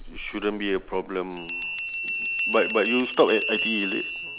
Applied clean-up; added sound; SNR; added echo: none; Bell; 4 dB; none.